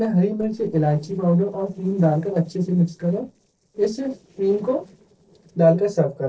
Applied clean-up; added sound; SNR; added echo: neural separator model SepFormer DNS4.